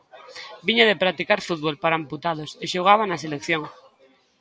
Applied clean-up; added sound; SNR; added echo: none; none; none; none.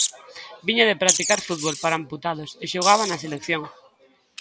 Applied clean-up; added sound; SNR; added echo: none; Wild animals; 5 dB; none.